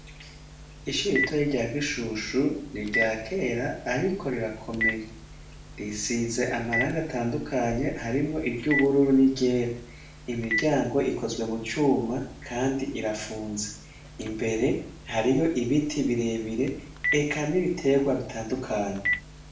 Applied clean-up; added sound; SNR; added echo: none; Telephone; 9 dB; reverberation time 0.5 s.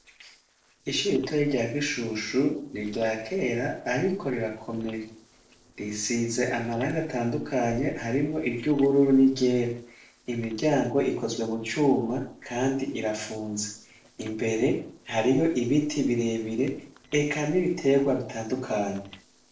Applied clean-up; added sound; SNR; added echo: neural separator model SepFormer DNS4.